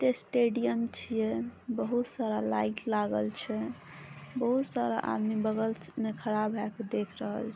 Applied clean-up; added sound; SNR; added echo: none; none; none; none.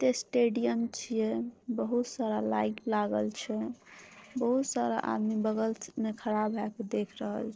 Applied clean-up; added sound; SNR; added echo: neural separator model SepFormer DNS4.